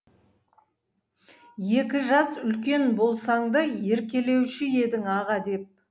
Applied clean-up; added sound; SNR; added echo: none; none; none; none.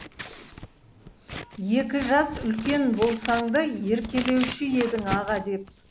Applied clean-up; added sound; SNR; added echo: none; Scissors; 12 dB; none.